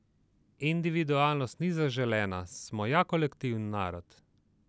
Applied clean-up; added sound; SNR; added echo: none; none; none; none.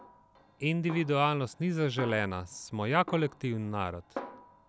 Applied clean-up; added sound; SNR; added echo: none; Snare drum; 16 dB; none.